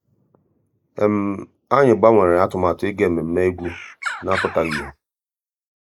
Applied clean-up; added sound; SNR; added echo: neural mask model Resemble Enhance denoiser.